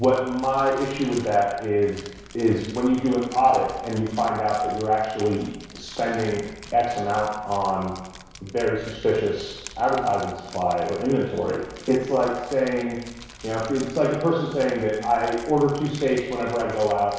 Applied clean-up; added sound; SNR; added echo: none; Crumpling, crinkling; 19 dB; reverberation time 1.1 s.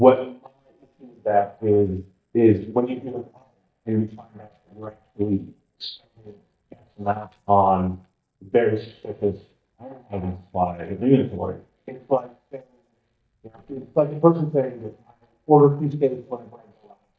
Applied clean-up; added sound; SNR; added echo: neural mask model DeepFilterNet 3.